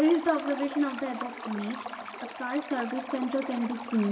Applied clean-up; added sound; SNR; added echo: none; Stream; 11 dB; reverberation time 3.0 s.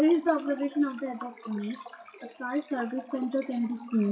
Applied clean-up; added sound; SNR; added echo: classical method WPE with log-MMSE.